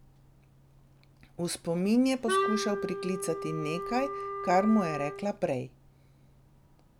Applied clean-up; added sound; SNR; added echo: none; Wind instrument, woodwind instrument; 3 dB; none.